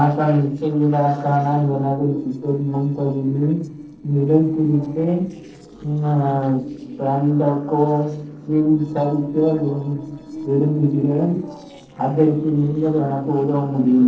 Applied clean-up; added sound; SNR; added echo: neural separator model SepFormer DNS4.